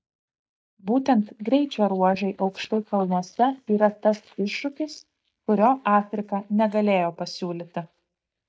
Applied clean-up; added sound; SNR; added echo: neural mask model DeepFilterNet 3.